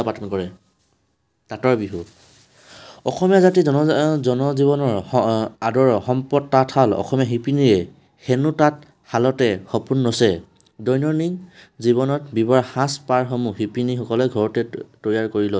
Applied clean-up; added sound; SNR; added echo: none; none; none; none.